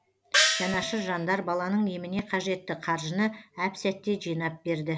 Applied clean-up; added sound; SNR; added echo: none; Gong; -3 dB; none.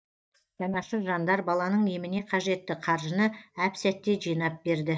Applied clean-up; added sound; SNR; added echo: neural mask model DeepFilterNet 3.